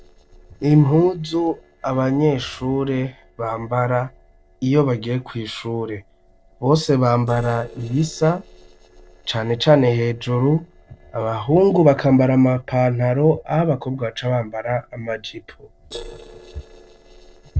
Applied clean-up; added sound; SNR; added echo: neural separator model SepFormer DNS4.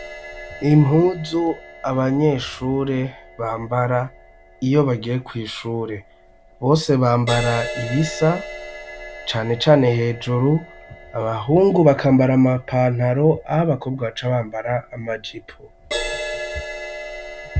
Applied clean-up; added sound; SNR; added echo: none; Crash cymbal; 14 dB; none.